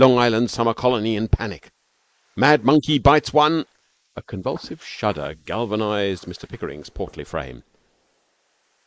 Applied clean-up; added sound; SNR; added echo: neural mask model Resemble Enhance denoiser.